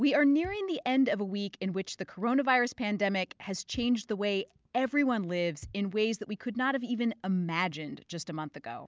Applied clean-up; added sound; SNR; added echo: none; Bass drum; 19 dB; none.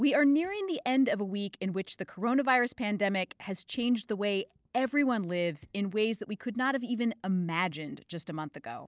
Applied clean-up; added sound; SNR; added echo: neural separator model SepFormer DNS4.